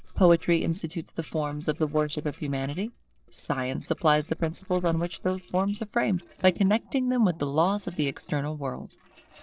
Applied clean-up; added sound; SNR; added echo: neural separator model SepFormer DNS4.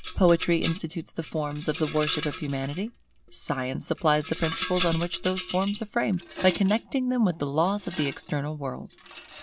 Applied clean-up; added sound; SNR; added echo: none; Rattle; 11 dB; none.